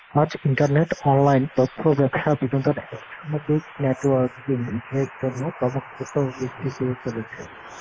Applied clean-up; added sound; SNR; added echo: neural mask model Resemble Enhance denoiser.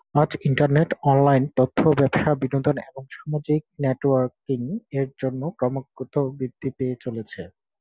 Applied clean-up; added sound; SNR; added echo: none; none; none; none.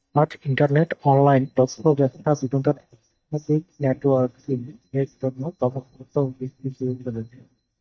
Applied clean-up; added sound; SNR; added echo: neural mask model DeepFilterNet 3.